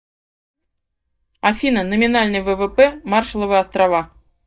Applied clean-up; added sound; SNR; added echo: neural mask model DeepFilterNet 3.